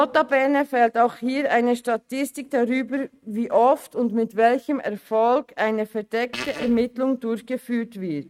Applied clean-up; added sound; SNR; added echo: neural mask model RNNoise.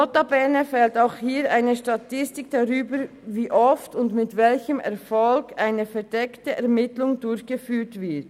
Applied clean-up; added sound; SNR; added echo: none; none; none; none.